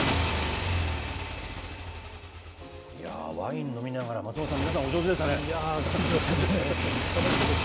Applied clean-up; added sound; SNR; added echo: none; Motorcycle / Engine; -2 dB; none.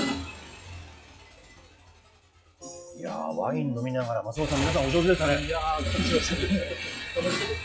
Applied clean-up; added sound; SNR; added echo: classical method log-MMSE.